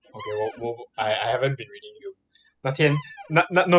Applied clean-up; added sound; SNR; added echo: classical method spectral subtraction.